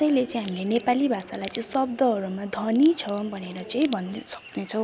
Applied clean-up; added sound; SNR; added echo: none; Crack; 14 dB; none.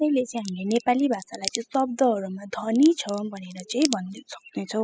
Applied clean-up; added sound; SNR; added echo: classical method spectral subtraction.